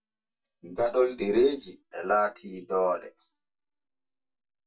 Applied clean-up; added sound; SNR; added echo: neural mask model DeepFilterNet 3.